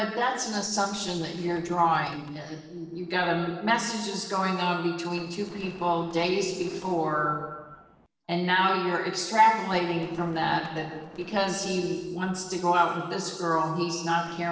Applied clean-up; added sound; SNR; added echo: neural separator model SepFormer DNS4.